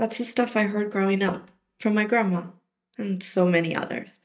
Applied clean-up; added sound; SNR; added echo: neural mask model DeepFilterNet 3.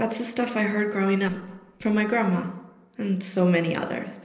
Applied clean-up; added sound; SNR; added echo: neural separator model SepFormer DNS4.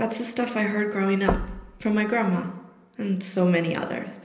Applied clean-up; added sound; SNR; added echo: none; Knock / Wood; 8 dB; reverberation time 0.8 s.